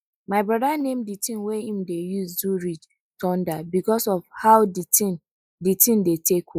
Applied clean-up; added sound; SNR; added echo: neural mask model Resemble Enhance denoiser.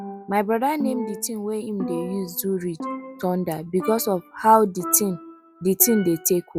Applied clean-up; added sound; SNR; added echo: none; Percussion; 12 dB; none.